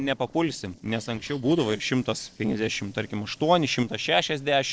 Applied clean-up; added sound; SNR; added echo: neural separator model SepFormer DNS4.